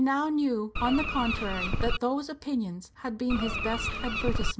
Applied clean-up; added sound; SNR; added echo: none; Bird; 0 dB; none.